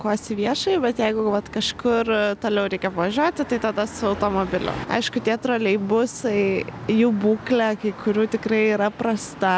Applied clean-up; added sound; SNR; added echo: none; none; none; none.